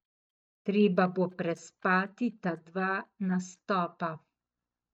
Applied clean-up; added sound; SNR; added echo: neural mask model DeepFilterNet 3.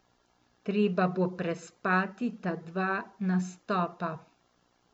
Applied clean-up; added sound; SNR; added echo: none; none; none; none.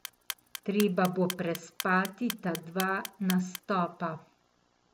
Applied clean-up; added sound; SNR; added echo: none; Clock; 10 dB; none.